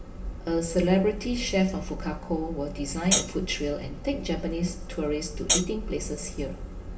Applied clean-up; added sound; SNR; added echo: none; Hi-hat; -2 dB; reverberation time 0.7 s.